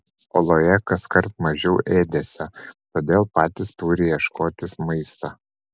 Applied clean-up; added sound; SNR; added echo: none; none; none; none.